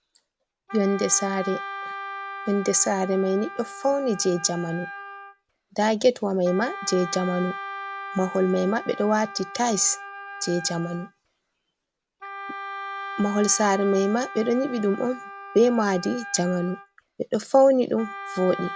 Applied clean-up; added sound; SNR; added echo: none; Wind instrument, woodwind instrument; 12 dB; none.